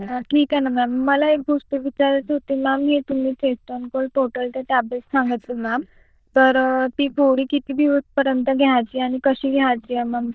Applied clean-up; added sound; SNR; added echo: neural diffusion model UNIVERSE++.